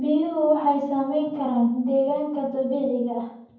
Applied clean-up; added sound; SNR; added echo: none; none; none; reverberation time 0.9 s.